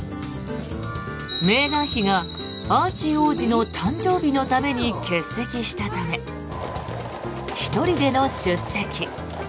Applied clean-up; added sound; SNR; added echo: none; Harmonica; 17 dB; none.